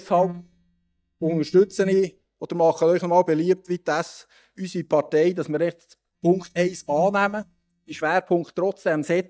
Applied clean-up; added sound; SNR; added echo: neural mask model DeepFilterNet 3.